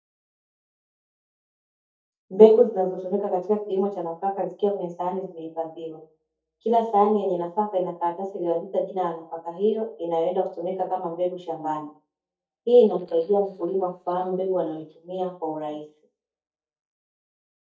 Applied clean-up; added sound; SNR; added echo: neural mask model DeepFilterNet 3.